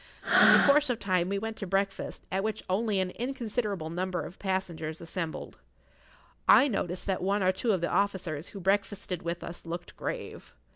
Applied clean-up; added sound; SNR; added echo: none; Breathing; -1 dB; none.